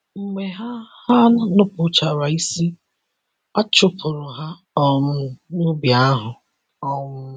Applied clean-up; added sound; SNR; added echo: none; none; none; none.